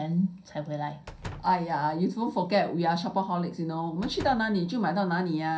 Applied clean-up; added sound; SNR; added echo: none; Slam; 18 dB; reverberation time 0.3 s.